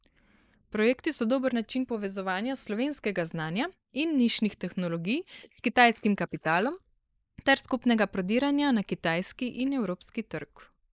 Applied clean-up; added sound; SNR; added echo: neural mask model Resemble Enhance denoiser.